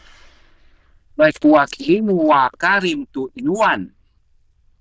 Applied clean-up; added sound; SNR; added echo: neural diffusion model UNIVERSE++.